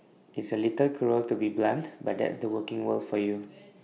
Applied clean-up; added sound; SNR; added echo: none; none; none; none.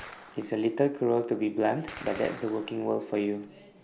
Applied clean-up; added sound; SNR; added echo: none; Gunshot, gunfire; 19 dB; none.